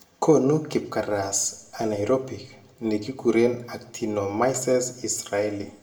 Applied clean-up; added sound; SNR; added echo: none; none; none; reverberation time 0.6 s.